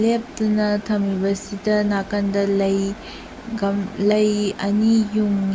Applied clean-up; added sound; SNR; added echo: none; none; none; none.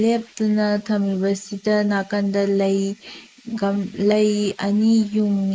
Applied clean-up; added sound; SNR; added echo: neural mask model Resemble Enhance denoiser.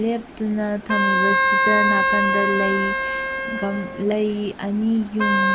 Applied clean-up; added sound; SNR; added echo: none; Wind instrument, woodwind instrument; -2 dB; none.